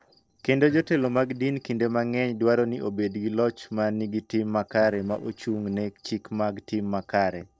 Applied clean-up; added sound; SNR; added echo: neural separator model SepFormer DNS4.